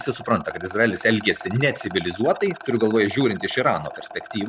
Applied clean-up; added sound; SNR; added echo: none; Rattle; 16 dB; none.